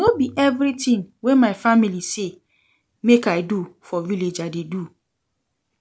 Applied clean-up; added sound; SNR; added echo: none; none; none; none.